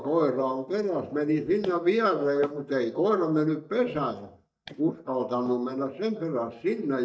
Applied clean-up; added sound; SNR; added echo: neural mask model DeepFilterNet 3.